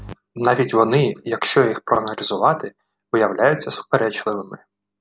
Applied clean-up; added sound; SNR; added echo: none; none; none; none.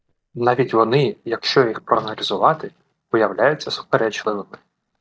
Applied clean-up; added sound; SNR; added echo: neural mask model DeepFilterNet 3.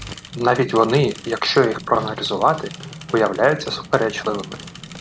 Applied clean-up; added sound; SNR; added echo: none; Mechanisms / Bicycle + Run; 15 dB; none.